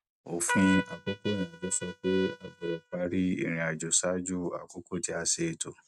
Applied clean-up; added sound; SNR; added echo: neural mask model RNNoise.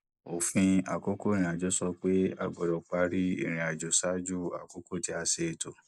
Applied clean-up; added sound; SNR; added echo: neural mask model Resemble Enhance denoiser.